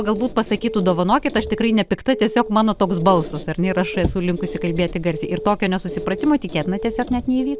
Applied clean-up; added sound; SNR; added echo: none; Alarm / Keyboard (musical) + Squeak; 11 dB; none.